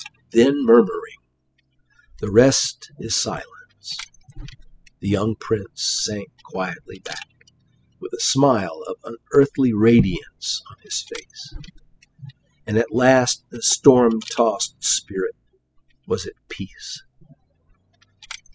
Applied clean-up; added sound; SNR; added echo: classical method spectral subtraction.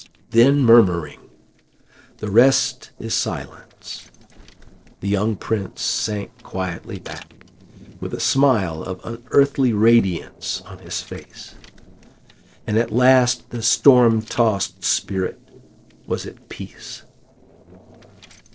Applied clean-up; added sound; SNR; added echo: neural separator model SepFormer DNS4.